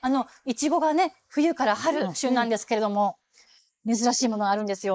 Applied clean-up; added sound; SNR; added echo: neural mask model Resemble Enhance denoiser.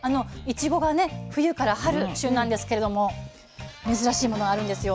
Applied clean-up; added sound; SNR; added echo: none; none; none; none.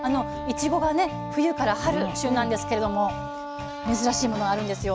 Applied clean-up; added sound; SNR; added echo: none; Wind instrument, woodwind instrument; 8 dB; none.